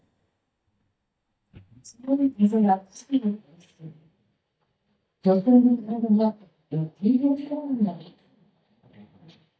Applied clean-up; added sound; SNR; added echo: neural mask model DeepFilterNet 3.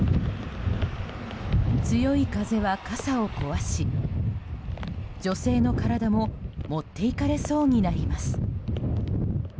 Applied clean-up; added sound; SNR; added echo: none; none; none; none.